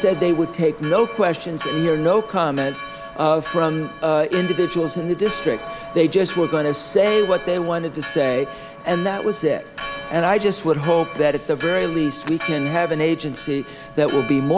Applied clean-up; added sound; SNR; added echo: none; Church bell; 13 dB; none.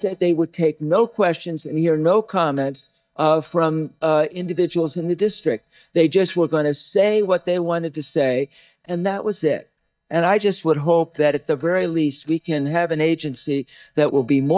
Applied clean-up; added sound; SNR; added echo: neural mask model DeepFilterNet 3.